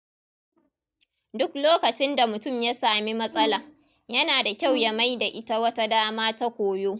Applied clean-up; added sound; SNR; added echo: neural mask model DeepFilterNet 3.